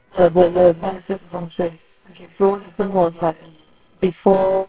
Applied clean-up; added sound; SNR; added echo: neural separator model SepFormer WHAMR!.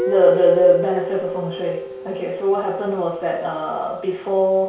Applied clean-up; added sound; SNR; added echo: none; Guitar; 9 dB; reverberation time 0.6 s.